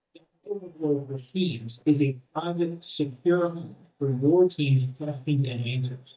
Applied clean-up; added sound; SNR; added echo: neural mask model DeepFilterNet 3.